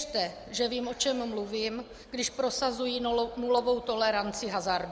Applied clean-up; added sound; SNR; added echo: none; none; none; none.